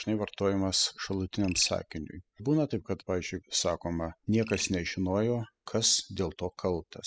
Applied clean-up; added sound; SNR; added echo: classical method spectral subtraction.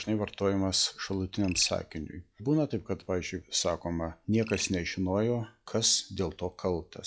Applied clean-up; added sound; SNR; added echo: classical method log-MMSE.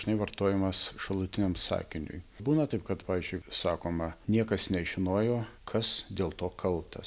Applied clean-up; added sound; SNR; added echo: none; none; none; none.